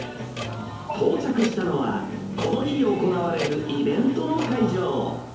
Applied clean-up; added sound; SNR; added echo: none; Clock; 14 dB; reverberation time 2.2 s.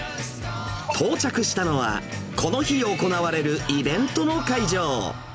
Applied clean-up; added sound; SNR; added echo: none; none; none; none.